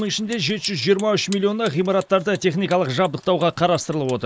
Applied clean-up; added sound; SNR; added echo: neural mask model Resemble Enhance denoiser.